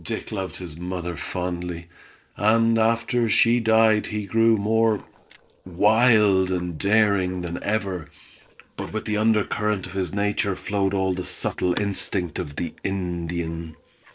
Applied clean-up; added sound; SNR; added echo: neural separator model SepFormer DNS4.